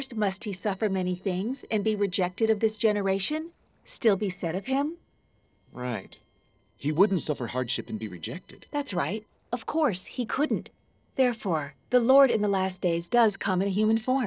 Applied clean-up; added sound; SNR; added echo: neural separator model SepFormer DNS4.